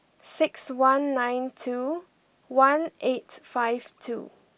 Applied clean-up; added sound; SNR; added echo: none; none; none; none.